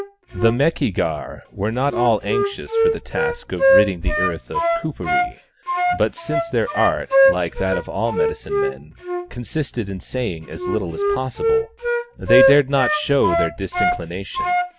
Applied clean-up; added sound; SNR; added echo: none; Wind instrument, woodwind instrument; -1 dB; none.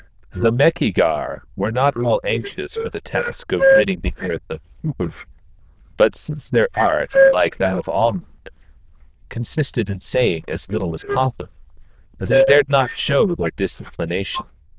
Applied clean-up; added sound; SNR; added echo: neural diffusion model UNIVERSE++.